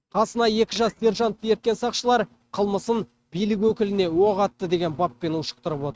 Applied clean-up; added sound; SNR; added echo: neural mask model RNNoise.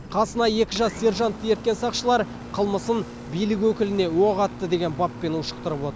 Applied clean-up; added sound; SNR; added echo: none; Engine; 15 dB; none.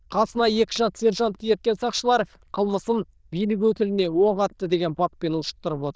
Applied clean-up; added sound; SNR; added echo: neural diffusion model UNIVERSE++.